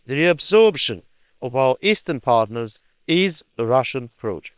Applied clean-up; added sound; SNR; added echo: neural separator model SepFormer WHAM!.